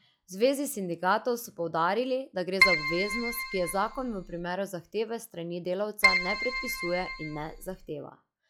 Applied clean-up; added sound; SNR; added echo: classical method log-MMSE.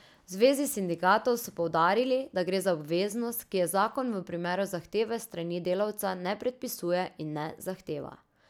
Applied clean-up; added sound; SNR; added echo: none; none; none; none.